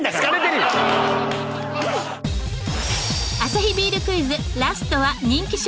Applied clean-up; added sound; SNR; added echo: none; none; none; none.